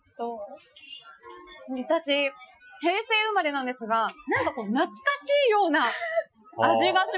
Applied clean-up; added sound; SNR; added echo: classical method Wiener filter.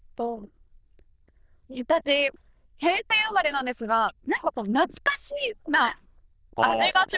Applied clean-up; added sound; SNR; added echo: neural diffusion model UNIVERSE++.